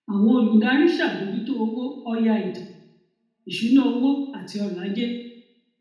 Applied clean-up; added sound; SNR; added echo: none; none; none; reverberation time 0.8 s.